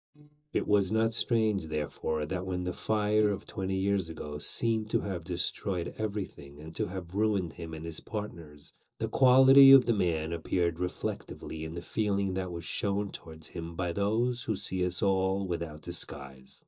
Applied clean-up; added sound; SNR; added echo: neural mask model DeepFilterNet 3.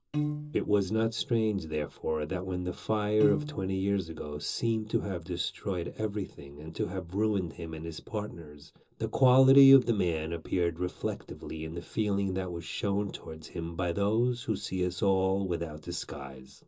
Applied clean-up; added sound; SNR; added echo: none; Piano; 5 dB; reverberation time 0.2 s.